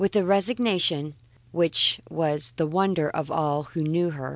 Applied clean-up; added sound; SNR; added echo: none; none; none; none.